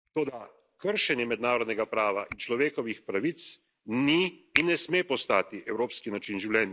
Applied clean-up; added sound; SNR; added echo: neural mask model DeepFilterNet 3.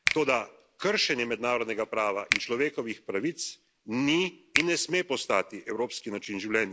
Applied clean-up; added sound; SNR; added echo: none; Finger snapping; 8 dB; none.